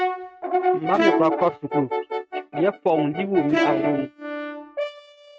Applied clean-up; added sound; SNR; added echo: neural mask model RNNoise.